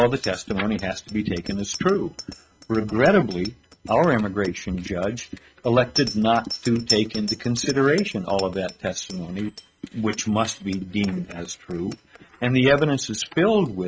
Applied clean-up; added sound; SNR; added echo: neural mask model RNNoise.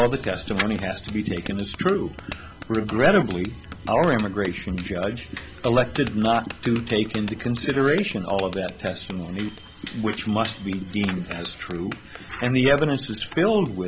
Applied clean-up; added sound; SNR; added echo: none; Bicycle bell; 6 dB; none.